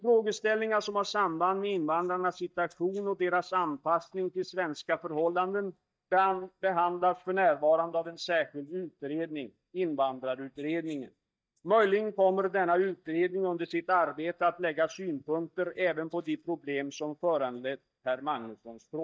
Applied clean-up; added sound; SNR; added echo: neural mask model DeepFilterNet 3.